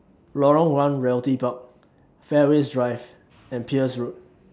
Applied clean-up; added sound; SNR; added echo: none; none; none; none.